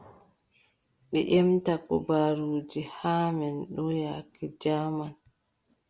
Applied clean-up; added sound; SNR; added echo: none; none; none; none.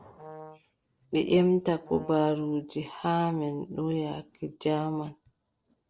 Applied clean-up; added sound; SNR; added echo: neural separator model SepFormer DNS4.